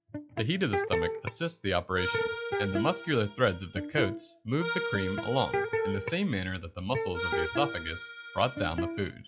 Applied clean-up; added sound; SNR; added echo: classical method log-MMSE.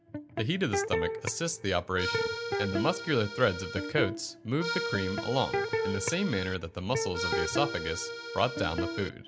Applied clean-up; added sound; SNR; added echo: none; Electric guitar + Accordion; 3 dB; none.